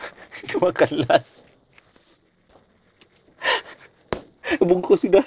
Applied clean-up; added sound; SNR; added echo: neural separator model SepFormer DNS4.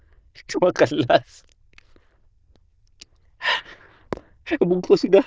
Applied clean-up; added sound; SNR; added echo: neural diffusion model UNIVERSE++.